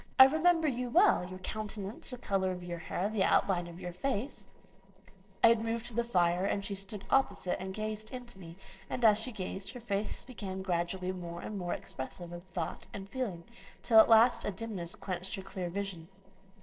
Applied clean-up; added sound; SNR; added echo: neural separator model SepFormer DNS4.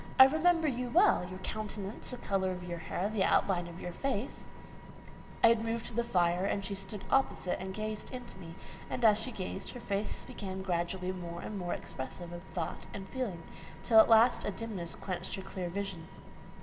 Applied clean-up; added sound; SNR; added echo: none; Vehicle; 17 dB; reverberation time 2.7 s.